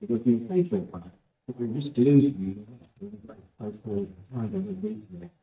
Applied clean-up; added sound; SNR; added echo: neural mask model DeepFilterNet 3.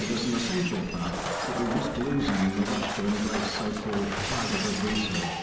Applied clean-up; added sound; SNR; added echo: none; Shatter; 3 dB; reverberation time 0.8 s.